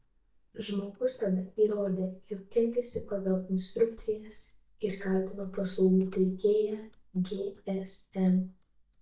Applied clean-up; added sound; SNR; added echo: neural mask model DeepFilterNet 3.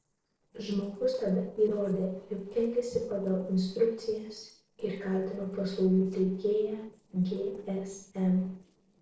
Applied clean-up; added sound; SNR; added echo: neural separator model SepFormer DNS4.